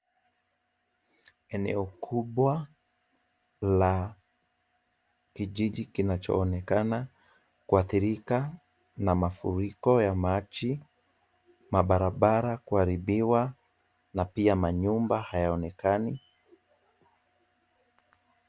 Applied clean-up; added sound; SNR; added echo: none; none; none; none.